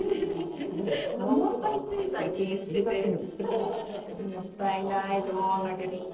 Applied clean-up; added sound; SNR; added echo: neural separator model SepFormer DNS4.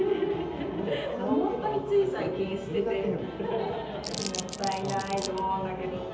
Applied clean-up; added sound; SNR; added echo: none; Crumpling, crinkling; 10 dB; reverberation time 0.8 s.